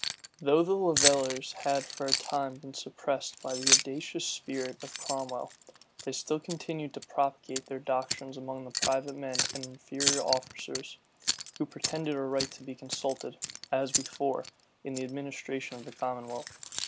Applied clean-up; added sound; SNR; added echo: none; Keys jangling; 2 dB; none.